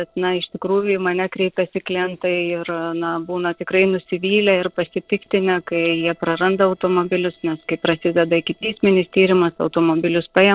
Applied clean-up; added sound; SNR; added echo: neural separator model SepFormer DNS4.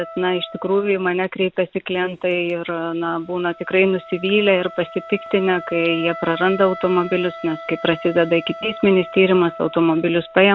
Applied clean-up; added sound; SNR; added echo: none; Wind instrument, woodwind instrument; 16 dB; none.